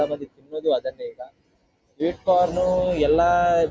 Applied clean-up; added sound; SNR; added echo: none; none; none; none.